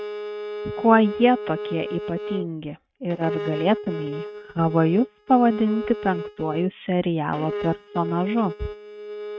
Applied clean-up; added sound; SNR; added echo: neural mask model RNNoise.